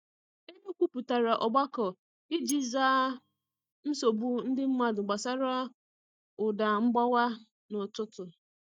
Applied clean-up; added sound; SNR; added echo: neural mask model DeepFilterNet 3.